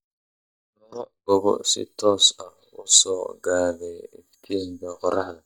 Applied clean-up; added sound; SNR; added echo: neural mask model DeepFilterNet 3.